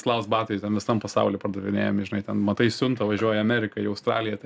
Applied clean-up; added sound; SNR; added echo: none; none; none; none.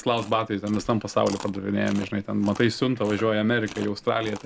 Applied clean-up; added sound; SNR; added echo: none; Chewing, mastication; 18 dB; none.